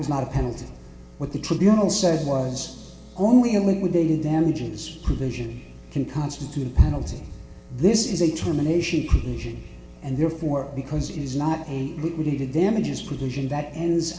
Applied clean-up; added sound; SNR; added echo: none; none; none; reverberation time 2.1 s.